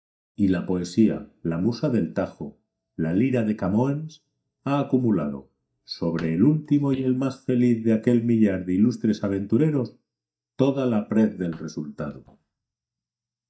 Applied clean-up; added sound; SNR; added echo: neural mask model DeepFilterNet 3.